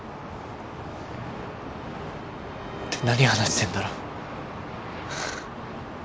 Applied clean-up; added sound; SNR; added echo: none; Bowed string instrument; 19 dB; none.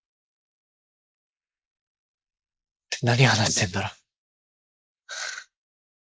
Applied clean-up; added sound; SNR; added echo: neural mask model Resemble Enhance denoiser.